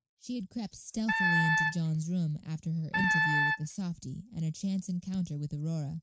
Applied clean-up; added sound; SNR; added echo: neural mask model RNNoise.